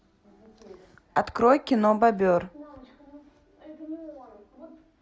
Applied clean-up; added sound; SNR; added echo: none; none; none; none.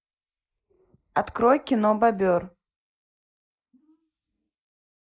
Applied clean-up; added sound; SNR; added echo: neural mask model Resemble Enhance denoiser.